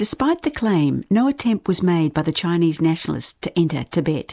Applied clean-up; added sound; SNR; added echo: none; none; none; none.